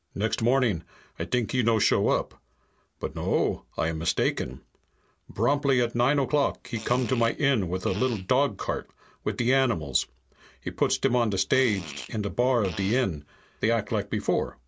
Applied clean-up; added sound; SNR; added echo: none; Fart; 17 dB; none.